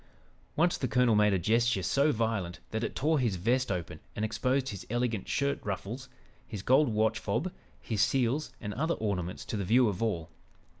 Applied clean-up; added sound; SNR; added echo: none; none; none; none.